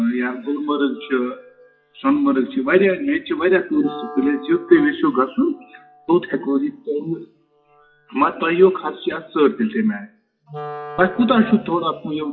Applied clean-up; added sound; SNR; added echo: classical method WPE with log-MMSE.